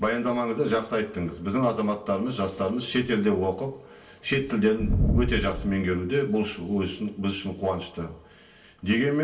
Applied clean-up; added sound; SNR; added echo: none; none; none; reverberation time 0.3 s.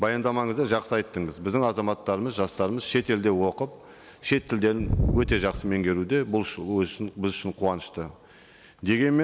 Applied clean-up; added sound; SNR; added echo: none; none; none; none.